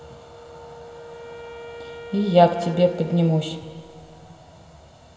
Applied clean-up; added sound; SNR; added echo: none; Wind instrument, woodwind instrument; 17 dB; reverberation time 2.9 s.